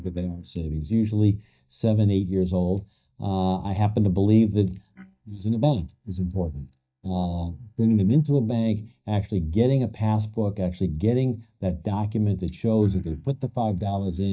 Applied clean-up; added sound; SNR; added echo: neural mask model DeepFilterNet 3.